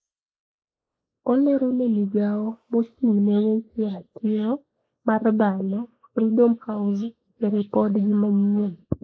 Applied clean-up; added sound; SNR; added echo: neural mask model Resemble Enhance denoiser.